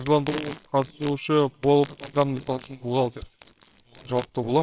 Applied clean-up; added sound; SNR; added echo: neural separator model SepFormer WHAMR!.